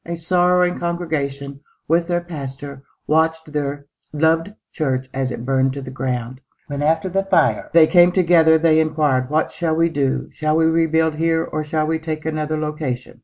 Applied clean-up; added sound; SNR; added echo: none; none; none; none.